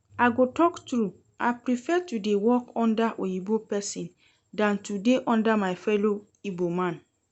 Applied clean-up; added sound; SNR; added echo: none; none; none; none.